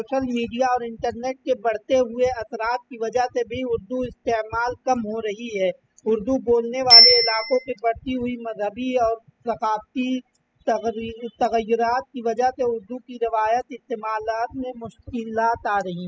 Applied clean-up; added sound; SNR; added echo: classical method spectral subtraction.